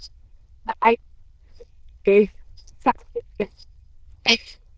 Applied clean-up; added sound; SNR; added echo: neural diffusion model UNIVERSE++.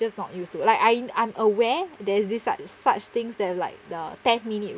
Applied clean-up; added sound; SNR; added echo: none; none; none; none.